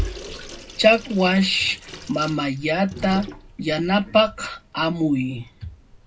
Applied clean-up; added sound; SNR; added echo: none; Sink (filling or washing) / Water tap, faucet; 14 dB; reverberation time 0.3 s.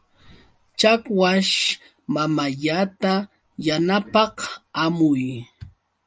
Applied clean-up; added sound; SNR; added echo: none; none; none; none.